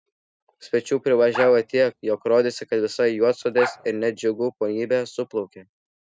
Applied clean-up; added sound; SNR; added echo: neural mask model RNNoise.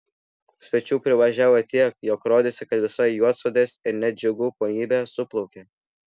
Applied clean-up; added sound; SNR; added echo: none; none; none; none.